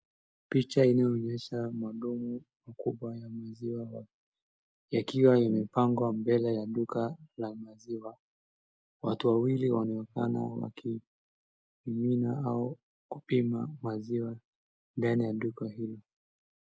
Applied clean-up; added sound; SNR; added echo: none; none; none; none.